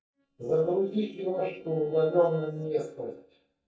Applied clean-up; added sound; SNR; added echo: neural mask model DeepFilterNet 3.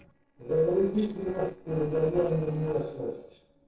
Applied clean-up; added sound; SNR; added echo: neural separator model SepFormer DNS4.